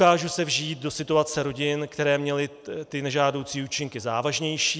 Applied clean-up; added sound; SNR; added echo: none; none; none; none.